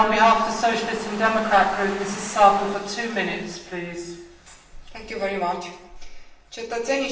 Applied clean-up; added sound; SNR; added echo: none; Domestic sounds, home sounds; 17 dB; reverberation time 0.7 s.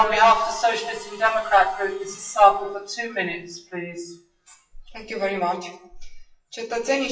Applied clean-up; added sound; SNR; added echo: classical method WPE with log-MMSE.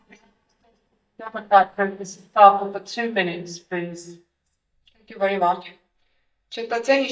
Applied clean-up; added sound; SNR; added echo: neural mask model DeepFilterNet 3.